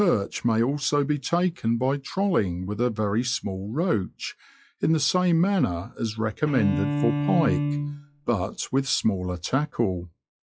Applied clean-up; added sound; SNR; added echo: classical method log-MMSE.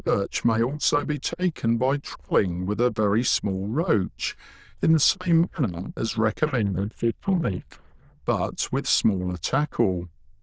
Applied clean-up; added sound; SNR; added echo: neural diffusion model UNIVERSE++.